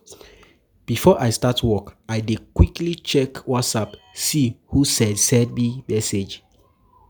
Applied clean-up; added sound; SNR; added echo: none; none; none; none.